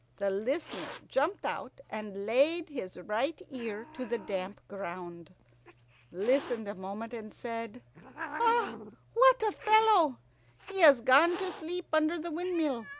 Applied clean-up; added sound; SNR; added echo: none; Hiss; 18 dB; none.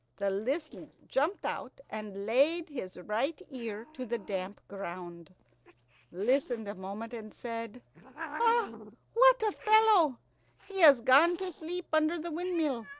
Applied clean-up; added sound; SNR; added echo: neural separator model SepFormer DNS4.